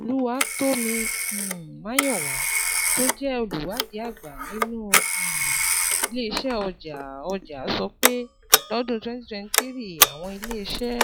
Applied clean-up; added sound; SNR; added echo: classical method log-MMSE.